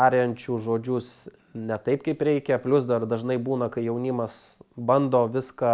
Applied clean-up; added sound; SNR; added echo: none; none; none; none.